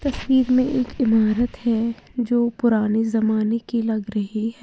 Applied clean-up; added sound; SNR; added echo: none; none; none; none.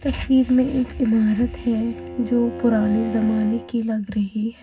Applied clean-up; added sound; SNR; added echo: none; Bowed string instrument; 14 dB; reverberation time 0.4 s.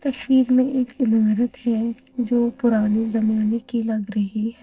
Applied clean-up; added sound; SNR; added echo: neural separator model SepFormer DNS4.